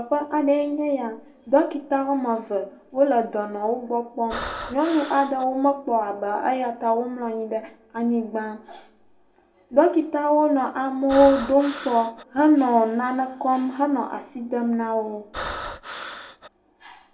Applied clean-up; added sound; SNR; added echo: none; Breathing; 10 dB; reverberation time 0.5 s.